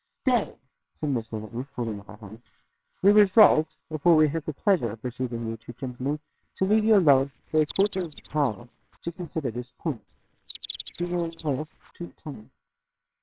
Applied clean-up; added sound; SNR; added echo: neural separator model SepFormer WHAMR!.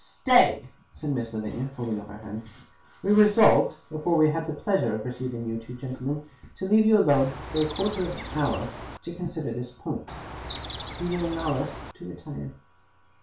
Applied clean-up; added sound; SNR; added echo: none; Chirp, tweet; 10 dB; reverberation time 0.3 s.